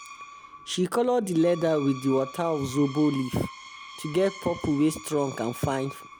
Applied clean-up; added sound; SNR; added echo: none; Screech; 16 dB; none.